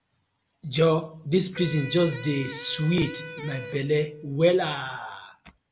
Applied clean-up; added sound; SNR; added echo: none; Electric guitar; 13 dB; none.